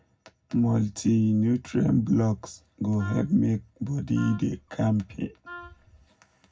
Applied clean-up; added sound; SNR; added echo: none; Wind instrument, woodwind instrument; 20 dB; reverberation time 0.4 s.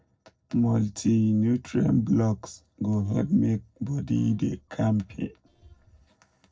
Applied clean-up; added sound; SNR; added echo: neural separator model SepFormer DNS4.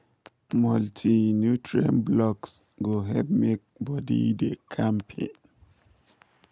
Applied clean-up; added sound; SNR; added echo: none; none; none; none.